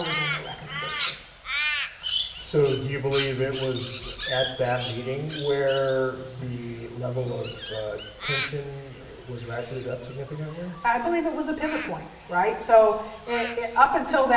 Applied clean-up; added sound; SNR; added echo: none; Crow; 6 dB; reverberation time 0.9 s.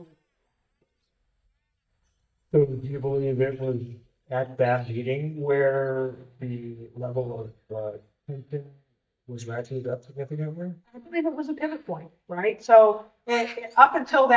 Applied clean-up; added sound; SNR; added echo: neural mask model DeepFilterNet 3.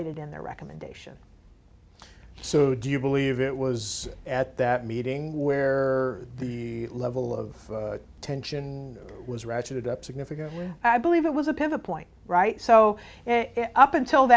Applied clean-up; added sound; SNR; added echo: none; none; none; none.